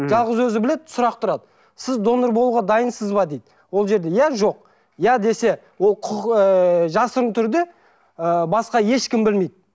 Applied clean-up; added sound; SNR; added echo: none; none; none; none.